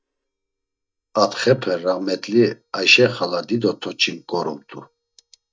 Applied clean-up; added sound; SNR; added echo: neural mask model DeepFilterNet 3.